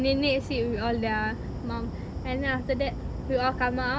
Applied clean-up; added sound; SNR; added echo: none; none; none; none.